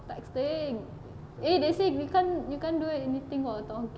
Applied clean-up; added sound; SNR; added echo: none; none; none; none.